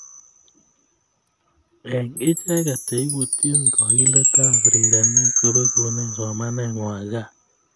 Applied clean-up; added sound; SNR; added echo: none; Chime; -5 dB; none.